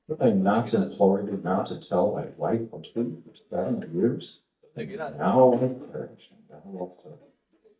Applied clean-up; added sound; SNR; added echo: neural mask model DeepFilterNet 3.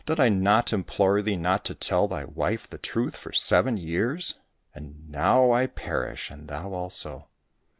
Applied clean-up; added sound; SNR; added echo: none; none; none; none.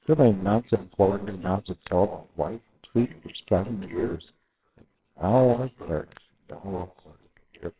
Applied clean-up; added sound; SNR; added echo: neural separator model SepFormer WHAMR!.